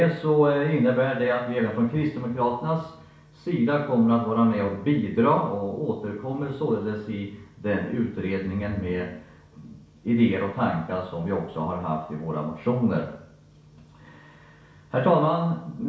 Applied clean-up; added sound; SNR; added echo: none; none; none; reverberation time 0.6 s.